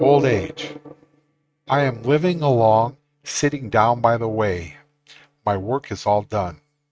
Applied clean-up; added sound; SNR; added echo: neural mask model RNNoise.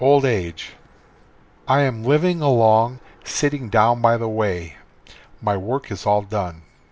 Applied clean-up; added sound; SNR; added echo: none; none; none; none.